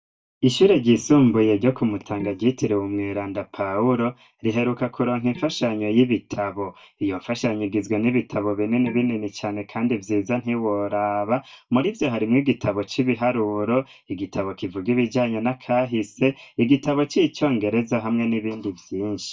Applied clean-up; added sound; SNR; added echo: neural mask model DeepFilterNet 3.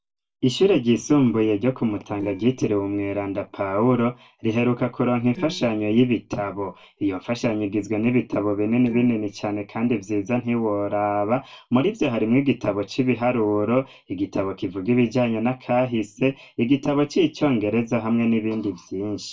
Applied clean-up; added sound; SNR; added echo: neural separator model SepFormer DNS4.